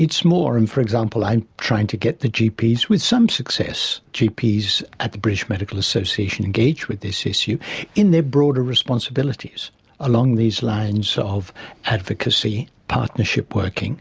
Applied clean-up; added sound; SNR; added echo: none; none; none; none.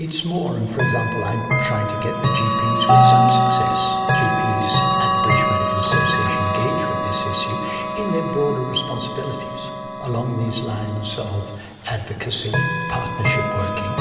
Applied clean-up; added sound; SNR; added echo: none; Chime / Clock; -4 dB; reverberation time 2.7 s.